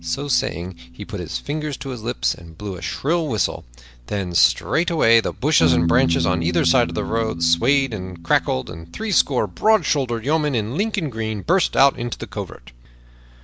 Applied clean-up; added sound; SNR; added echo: none; Piano; 9 dB; none.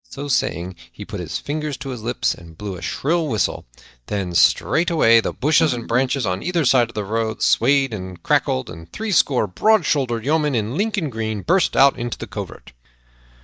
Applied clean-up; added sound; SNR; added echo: neural mask model DeepFilterNet 3.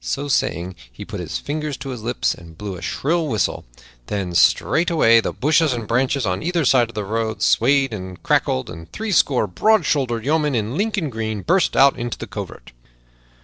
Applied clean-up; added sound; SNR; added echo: neural separator model SepFormer DNS4.